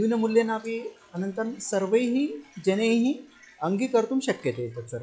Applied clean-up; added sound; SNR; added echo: classical method log-MMSE.